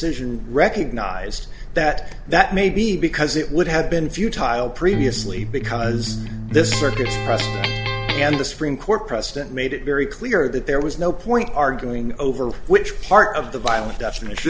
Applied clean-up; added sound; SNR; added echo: none; Electric guitar; 4 dB; none.